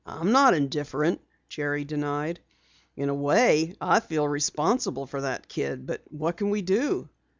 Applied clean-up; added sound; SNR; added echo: none; none; none; none.